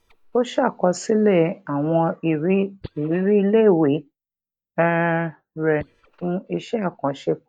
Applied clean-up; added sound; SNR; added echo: neural mask model DeepFilterNet 3.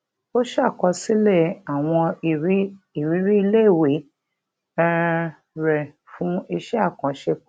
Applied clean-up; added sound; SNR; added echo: none; none; none; none.